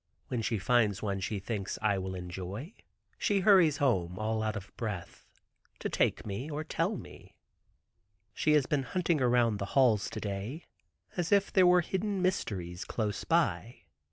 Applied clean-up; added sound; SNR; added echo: none; none; none; none.